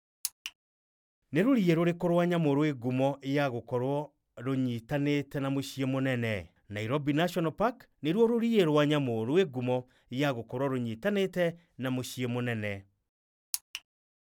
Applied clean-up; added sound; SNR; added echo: none; none; none; none.